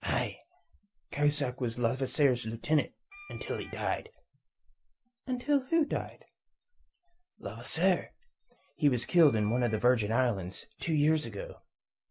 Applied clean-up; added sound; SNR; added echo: none; Wind instrument, woodwind instrument; 20 dB; none.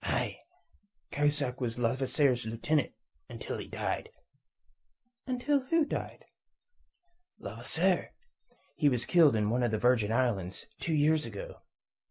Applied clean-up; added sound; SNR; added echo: none; none; none; none.